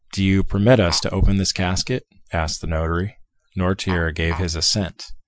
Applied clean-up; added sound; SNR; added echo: classical method Wiener filter.